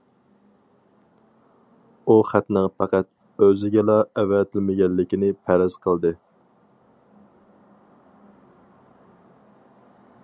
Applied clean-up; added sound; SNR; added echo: none; none; none; none.